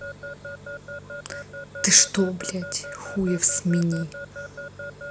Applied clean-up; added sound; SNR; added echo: none; Alarm / Keyboard (musical); 13 dB; none.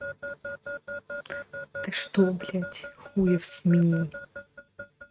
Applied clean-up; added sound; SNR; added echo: neural mask model RNNoise.